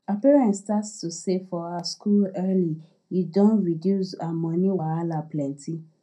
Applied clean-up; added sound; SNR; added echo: none; none; none; reverberation time 0.2 s.